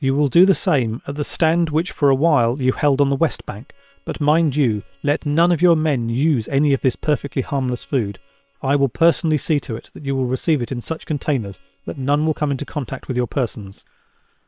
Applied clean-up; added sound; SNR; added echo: neural separator model SepFormer WHAM!.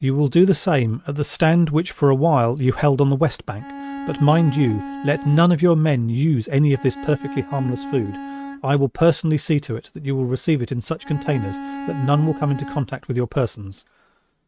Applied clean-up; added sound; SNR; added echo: neural mask model RNNoise.